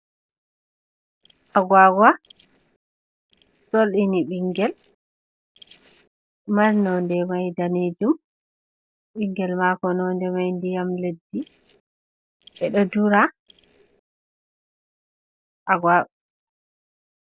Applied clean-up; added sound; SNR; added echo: neural separator model SepFormer DNS4.